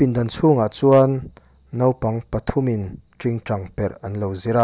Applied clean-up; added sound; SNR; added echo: none; none; none; none.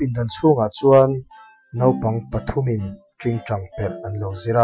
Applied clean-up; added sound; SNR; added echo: classical method Wiener filter.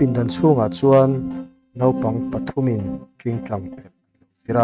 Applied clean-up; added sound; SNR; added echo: neural mask model RNNoise.